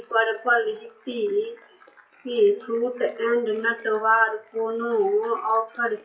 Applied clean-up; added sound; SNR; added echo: classical method WPE with log-MMSE.